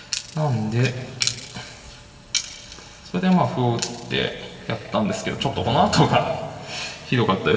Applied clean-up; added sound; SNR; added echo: none; Crowd; 17 dB; reverberation time 2.6 s.